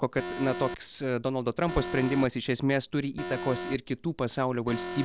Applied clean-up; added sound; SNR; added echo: none; Alarm; 10 dB; none.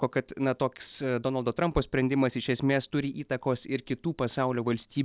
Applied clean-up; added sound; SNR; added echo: none; none; none; none.